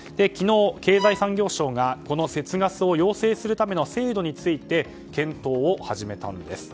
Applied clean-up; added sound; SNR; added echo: none; Bowed string instrument; 10 dB; none.